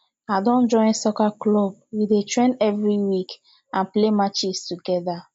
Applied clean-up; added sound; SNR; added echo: none; none; none; none.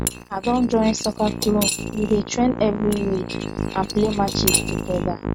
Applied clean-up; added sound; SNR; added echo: neural mask model RNNoise.